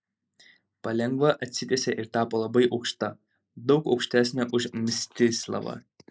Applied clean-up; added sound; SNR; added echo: neural mask model Resemble Enhance denoiser.